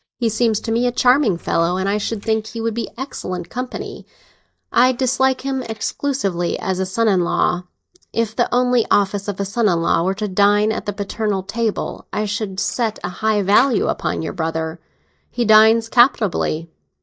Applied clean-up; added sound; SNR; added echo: neural mask model DeepFilterNet 3.